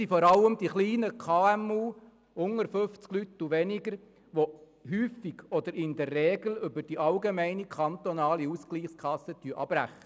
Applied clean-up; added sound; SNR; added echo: none; none; none; none.